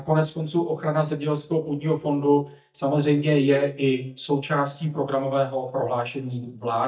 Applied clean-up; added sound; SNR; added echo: neural mask model DeepFilterNet 3.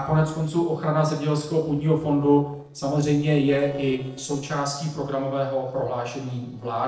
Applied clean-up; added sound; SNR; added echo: neural separator model SepFormer DNS4.